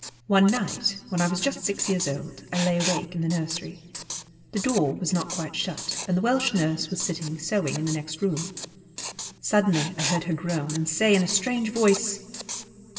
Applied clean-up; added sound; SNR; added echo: none; Writing; 10 dB; reverberation time 2.9 s.